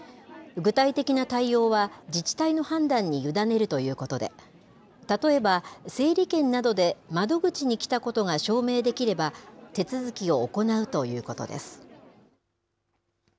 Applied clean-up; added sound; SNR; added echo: none; none; none; none.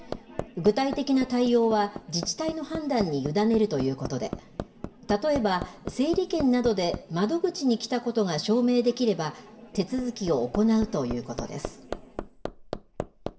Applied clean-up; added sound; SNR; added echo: none; Hammer; 13 dB; reverberation time 0.7 s.